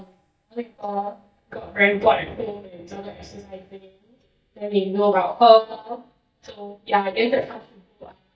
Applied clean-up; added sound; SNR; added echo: neural mask model DeepFilterNet 3.